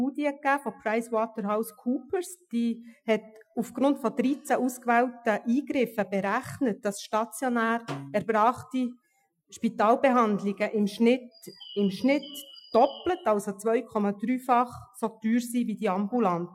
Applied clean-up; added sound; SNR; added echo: classical method Wiener filter.